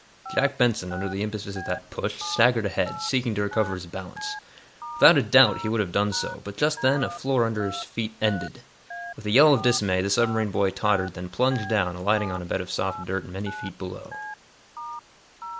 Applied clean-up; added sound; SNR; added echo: none; Telephone; 14 dB; none.